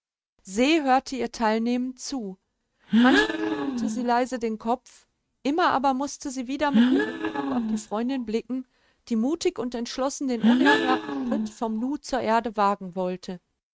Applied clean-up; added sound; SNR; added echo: neural mask model RNNoise.